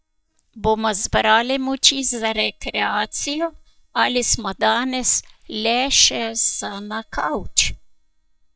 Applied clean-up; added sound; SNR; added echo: neural mask model DeepFilterNet 3.